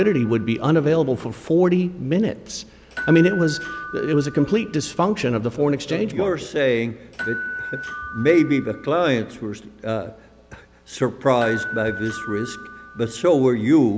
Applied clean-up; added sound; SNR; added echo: none; Door / Bell; 14 dB; none.